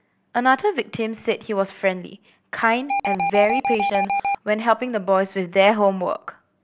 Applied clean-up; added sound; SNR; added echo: none; Alarm; 0 dB; none.